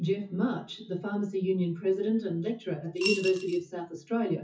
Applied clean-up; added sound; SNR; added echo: classical method WPE with log-MMSE.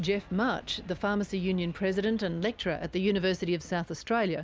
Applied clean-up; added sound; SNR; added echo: none; none; none; none.